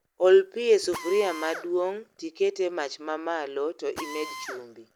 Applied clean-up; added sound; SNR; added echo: none; Drill; 16 dB; none.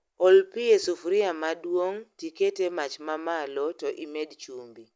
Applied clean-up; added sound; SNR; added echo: none; none; none; none.